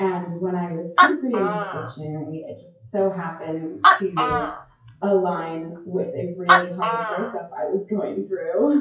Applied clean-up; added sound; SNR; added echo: classical method WPE with log-MMSE.